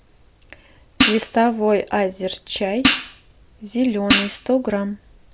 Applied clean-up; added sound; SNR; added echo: none; Hi-hat; 0 dB; none.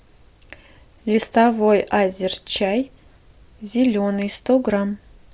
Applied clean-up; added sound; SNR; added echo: none; none; none; none.